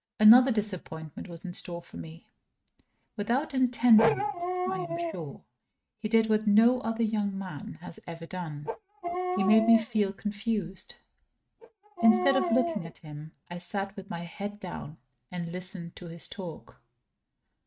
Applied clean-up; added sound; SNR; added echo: neural mask model RNNoise.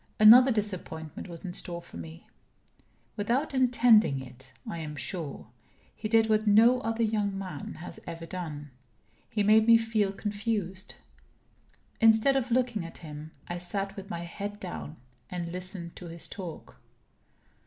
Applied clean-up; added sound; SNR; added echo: none; none; none; none.